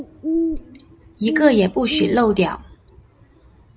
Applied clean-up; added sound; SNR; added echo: none; Bird; 6 dB; none.